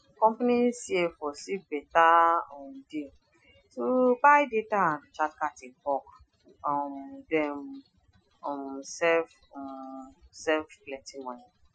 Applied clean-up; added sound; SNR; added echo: classical method Wiener filter.